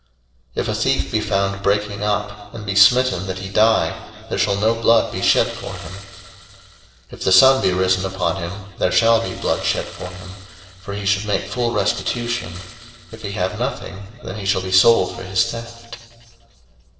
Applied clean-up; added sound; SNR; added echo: neural separator model SepFormer DNS4.